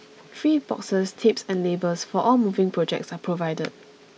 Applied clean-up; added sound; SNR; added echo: none; none; none; none.